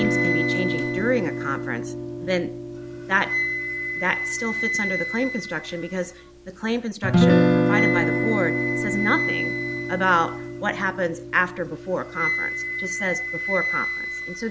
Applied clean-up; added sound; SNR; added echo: none; Wind instrument, woodwind instrument + Guitar; -2 dB; none.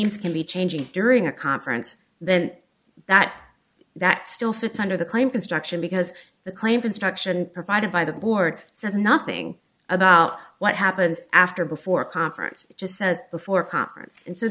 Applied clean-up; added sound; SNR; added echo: none; none; none; none.